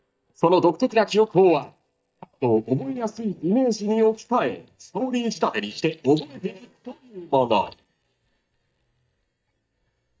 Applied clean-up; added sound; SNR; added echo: neural mask model DeepFilterNet 3.